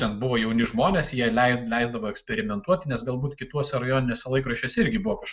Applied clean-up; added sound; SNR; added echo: none; none; none; none.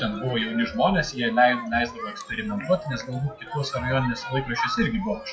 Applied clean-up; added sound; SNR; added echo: classical method WPE with log-MMSE.